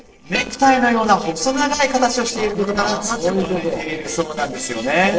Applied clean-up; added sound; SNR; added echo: neural separator model SepFormer DNS4.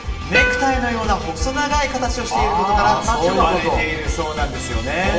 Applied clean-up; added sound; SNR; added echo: none; Plucked string instrument; 7 dB; reverberation time 0.8 s.